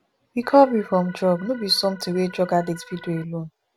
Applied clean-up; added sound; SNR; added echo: none; Organ + Plucked string instrument; 20 dB; none.